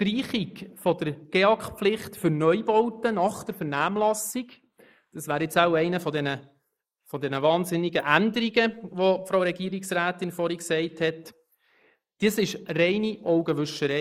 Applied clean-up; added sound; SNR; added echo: neural mask model Resemble Enhance denoiser.